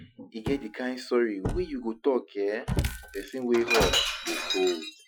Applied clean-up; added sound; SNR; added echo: classical method Wiener filter.